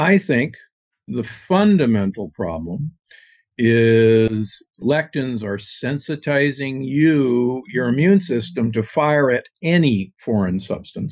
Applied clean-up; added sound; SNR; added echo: classical method Wiener filter.